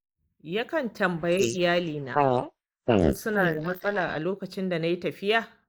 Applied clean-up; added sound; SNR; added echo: neural mask model Resemble Enhance denoiser.